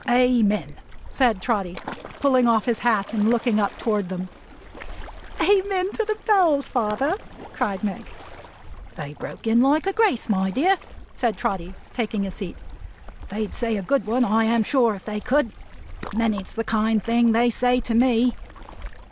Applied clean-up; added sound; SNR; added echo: none; Waves, surf; 15 dB; none.